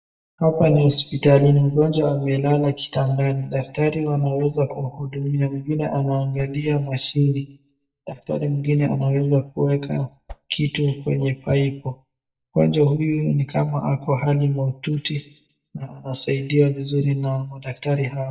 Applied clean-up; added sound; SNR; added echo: neural mask model DeepFilterNet 3.